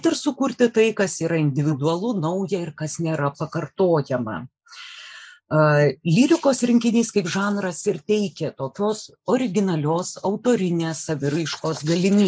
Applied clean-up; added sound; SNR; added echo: neural mask model Resemble Enhance denoiser.